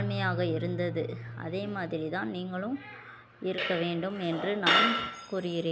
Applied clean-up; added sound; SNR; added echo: none; Keyboard (musical); 11 dB; none.